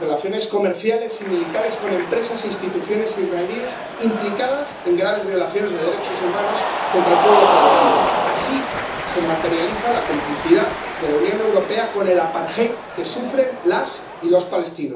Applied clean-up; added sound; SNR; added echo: none; Cheering; 3 dB; reverberation time 0.7 s.